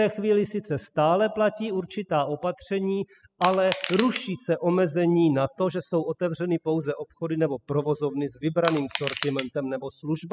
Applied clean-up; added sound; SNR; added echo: classical method spectral subtraction.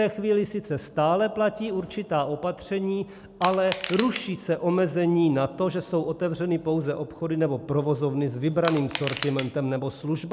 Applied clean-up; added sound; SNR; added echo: none; Crushing; 8 dB; none.